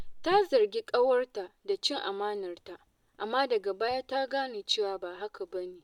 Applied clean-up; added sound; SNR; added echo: none; Cricket; 19 dB; none.